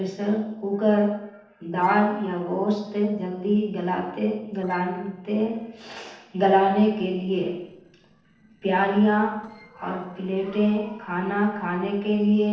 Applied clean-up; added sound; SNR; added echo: neural separator model SepFormer DNS4.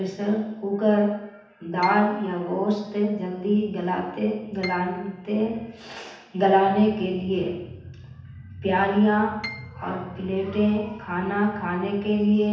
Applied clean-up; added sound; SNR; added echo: none; Piano; 18 dB; reverberation time 0.9 s.